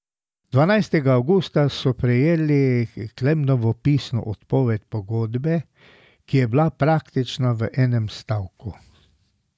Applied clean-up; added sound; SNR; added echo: none; none; none; none.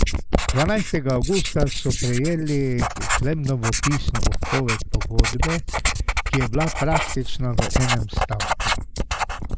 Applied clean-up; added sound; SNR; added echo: neural mask model Resemble Enhance denoiser.